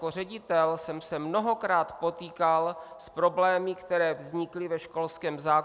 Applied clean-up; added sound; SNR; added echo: none; none; none; none.